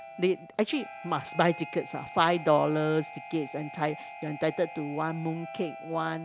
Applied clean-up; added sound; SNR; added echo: none; Harmonica; 14 dB; none.